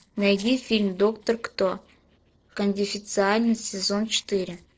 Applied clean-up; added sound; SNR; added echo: neural separator model SepFormer DNS4.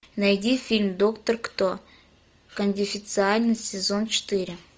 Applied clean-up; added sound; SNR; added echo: none; none; none; none.